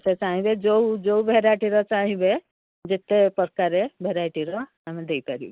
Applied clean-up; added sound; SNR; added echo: neural mask model Resemble Enhance denoiser.